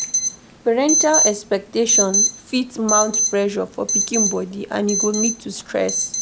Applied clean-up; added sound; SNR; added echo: none; Alarm; 0 dB; none.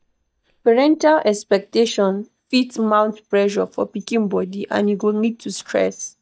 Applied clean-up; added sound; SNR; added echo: neural mask model DeepFilterNet 3.